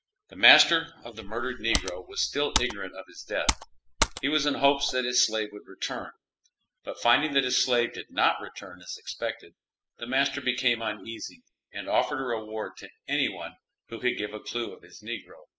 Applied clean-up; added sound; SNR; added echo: classical method spectral subtraction.